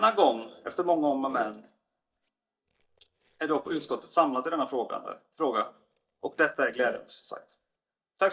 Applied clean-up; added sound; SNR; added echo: neural mask model DeepFilterNet 3.